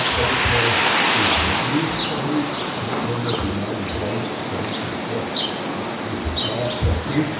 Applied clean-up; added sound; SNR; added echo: none; Bird; -4 dB; reverberation time 0.6 s.